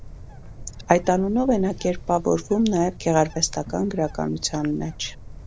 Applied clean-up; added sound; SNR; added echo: none; Bird; 14 dB; none.